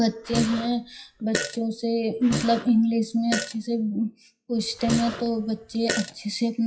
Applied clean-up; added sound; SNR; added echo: classical method WPE with log-MMSE.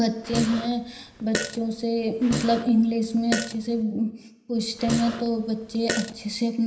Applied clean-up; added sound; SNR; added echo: none; Fart; 9 dB; reverberation time 0.9 s.